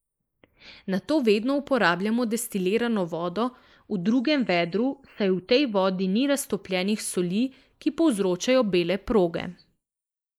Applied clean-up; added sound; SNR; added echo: neural mask model Resemble Enhance denoiser.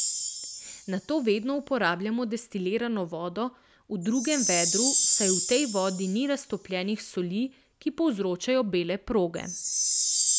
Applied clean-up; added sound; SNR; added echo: none; Chime; -2 dB; none.